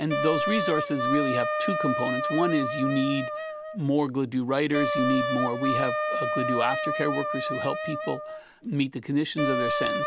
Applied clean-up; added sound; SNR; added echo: none; Wind instrument, woodwind instrument; 1 dB; none.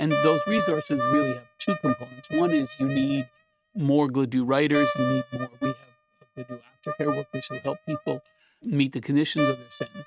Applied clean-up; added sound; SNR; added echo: neural mask model RNNoise.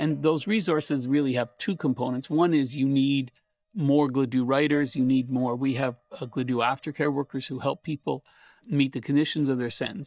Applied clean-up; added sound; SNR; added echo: neural mask model DeepFilterNet 3.